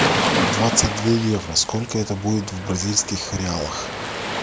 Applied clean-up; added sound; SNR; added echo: none; Waves, surf; 2 dB; none.